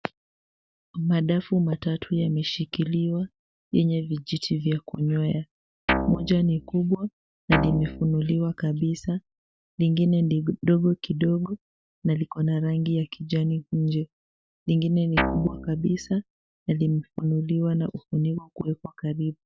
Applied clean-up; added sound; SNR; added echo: none; Guitar; 3 dB; none.